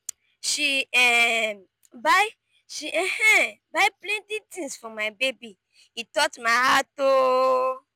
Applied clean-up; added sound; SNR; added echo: none; none; none; none.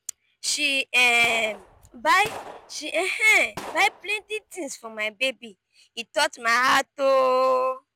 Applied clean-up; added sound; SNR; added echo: none; Gunshot, gunfire; 17 dB; none.